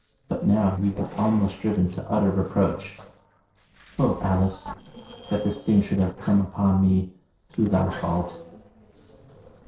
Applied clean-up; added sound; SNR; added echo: neural separator model SepFormer DNS4.